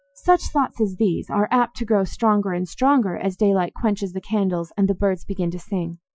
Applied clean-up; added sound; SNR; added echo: classical method Wiener filter.